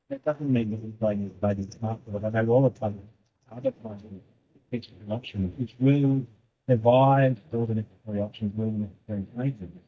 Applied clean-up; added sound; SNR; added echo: neural mask model DeepFilterNet 3.